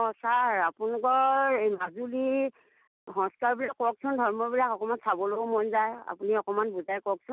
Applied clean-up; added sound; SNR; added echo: none; none; none; none.